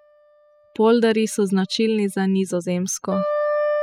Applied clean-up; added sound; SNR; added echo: classical method spectral subtraction.